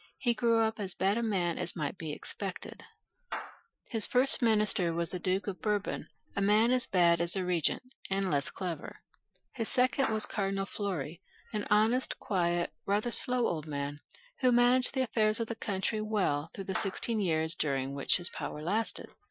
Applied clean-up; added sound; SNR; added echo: classical method Wiener filter.